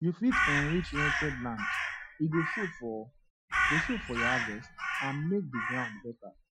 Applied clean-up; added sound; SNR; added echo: classical method Wiener filter.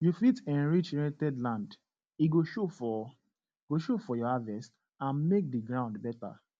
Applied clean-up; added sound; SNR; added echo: none; none; none; none.